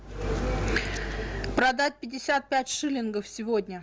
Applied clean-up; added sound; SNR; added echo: none; none; none; none.